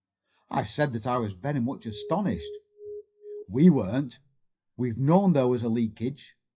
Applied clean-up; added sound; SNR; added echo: classical method WPE with log-MMSE.